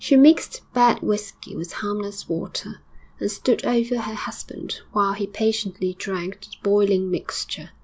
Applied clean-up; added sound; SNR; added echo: none; none; none; none.